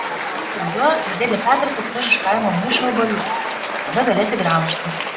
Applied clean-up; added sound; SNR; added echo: none; Applause / Cheering; 4 dB; reverberation time 0.7 s.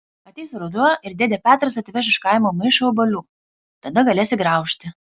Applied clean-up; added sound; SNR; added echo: none; none; none; none.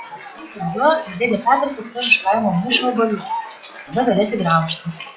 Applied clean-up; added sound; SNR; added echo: classical method WPE with log-MMSE.